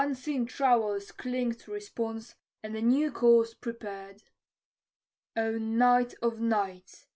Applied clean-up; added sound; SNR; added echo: none; none; none; none.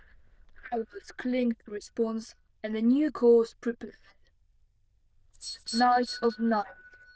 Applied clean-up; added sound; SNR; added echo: neural diffusion model UNIVERSE++.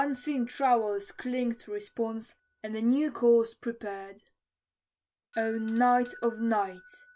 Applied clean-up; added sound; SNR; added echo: none; Bell / Doorbell; 15 dB; none.